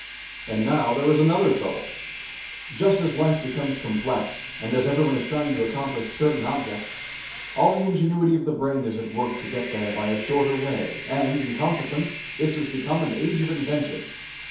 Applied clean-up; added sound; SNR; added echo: none; Train; 12 dB; reverberation time 0.6 s.